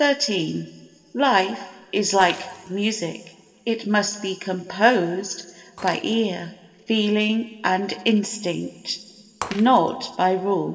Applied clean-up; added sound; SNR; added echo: neural separator model SepFormer DNS4.